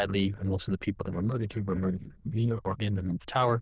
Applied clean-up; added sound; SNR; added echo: neural diffusion model UNIVERSE++.